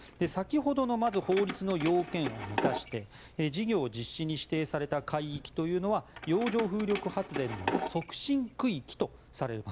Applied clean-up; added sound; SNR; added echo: none; Keys jangling; 9 dB; none.